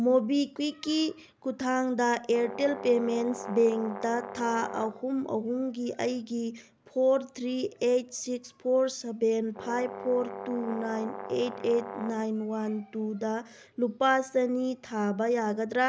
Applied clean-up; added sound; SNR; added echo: none; Brass instrument; 11 dB; none.